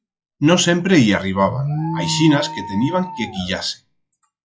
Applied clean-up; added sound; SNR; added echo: classical method log-MMSE.